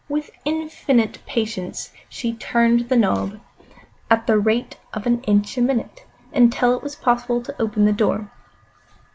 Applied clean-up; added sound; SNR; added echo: none; none; none; none.